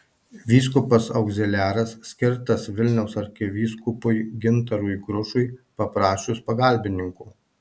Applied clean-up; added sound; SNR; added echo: none; none; none; none.